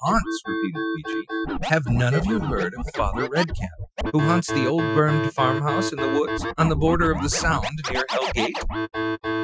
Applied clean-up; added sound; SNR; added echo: classical method Wiener filter.